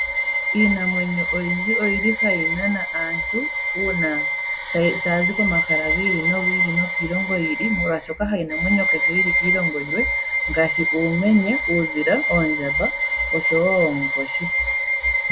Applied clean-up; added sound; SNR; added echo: none; Bowed string instrument; -1 dB; none.